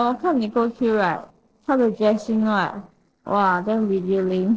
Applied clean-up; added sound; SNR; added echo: neural separator model SepFormer DNS4.